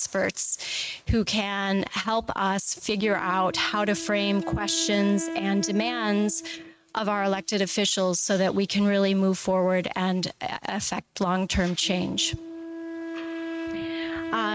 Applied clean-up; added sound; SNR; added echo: neural mask model RNNoise.